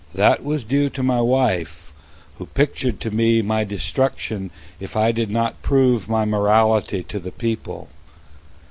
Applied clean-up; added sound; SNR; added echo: none; none; none; none.